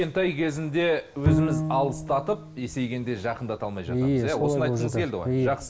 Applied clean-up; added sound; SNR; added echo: none; Bowed string instrument; 3 dB; none.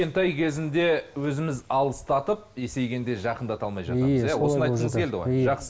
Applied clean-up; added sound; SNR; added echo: none; none; none; none.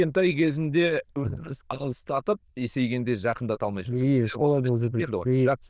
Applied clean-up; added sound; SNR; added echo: neural diffusion model UNIVERSE++.